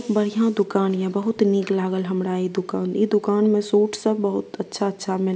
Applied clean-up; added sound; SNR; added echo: none; none; none; none.